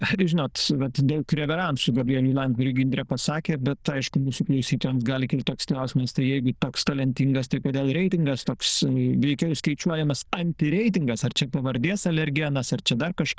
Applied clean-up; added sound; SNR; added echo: neural diffusion model UNIVERSE++.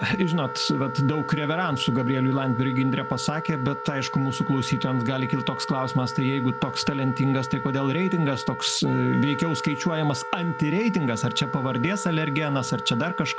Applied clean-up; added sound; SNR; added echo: none; Wind instrument, woodwind instrument; 8 dB; none.